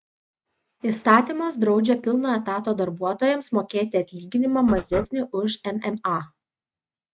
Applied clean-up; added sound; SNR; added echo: neural mask model RNNoise.